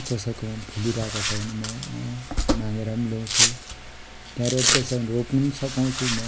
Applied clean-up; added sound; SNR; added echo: none; Domestic sounds, home sounds; 0 dB; none.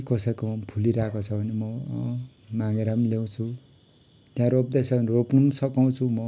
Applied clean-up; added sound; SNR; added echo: none; none; none; none.